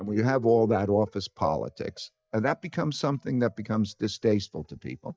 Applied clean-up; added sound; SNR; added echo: neural mask model DeepFilterNet 3.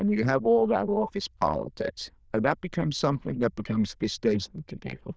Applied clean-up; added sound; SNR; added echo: neural diffusion model UNIVERSE++.